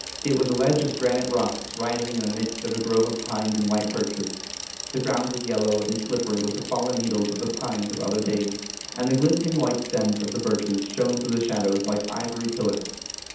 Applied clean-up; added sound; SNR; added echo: none; Bicycle; 10 dB; reverberation time 0.8 s.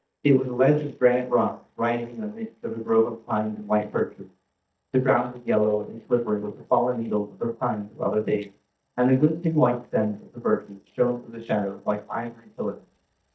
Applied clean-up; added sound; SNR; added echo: neural mask model DeepFilterNet 3.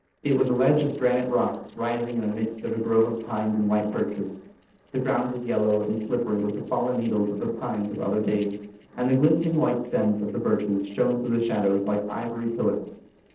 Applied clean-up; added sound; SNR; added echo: neural separator model SepFormer DNS4.